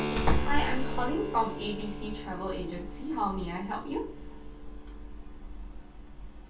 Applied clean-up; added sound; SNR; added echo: none; Keyboard (musical); 10 dB; reverberation time 0.3 s.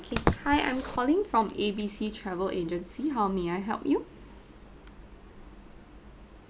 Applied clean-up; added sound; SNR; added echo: none; none; none; none.